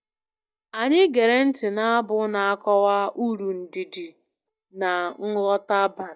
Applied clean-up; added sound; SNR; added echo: neural mask model DeepFilterNet 3.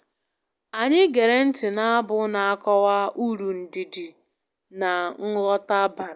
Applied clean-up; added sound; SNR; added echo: none; none; none; none.